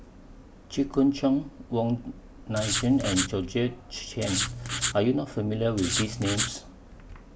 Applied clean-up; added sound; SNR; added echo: none; Writing; 3 dB; none.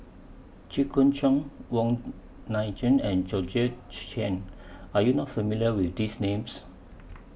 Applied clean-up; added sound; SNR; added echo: none; none; none; none.